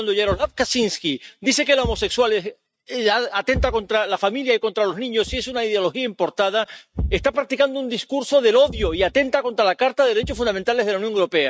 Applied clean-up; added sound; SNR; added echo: neural mask model RNNoise.